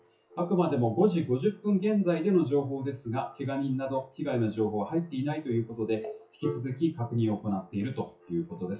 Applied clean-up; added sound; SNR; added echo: classical method WPE with log-MMSE.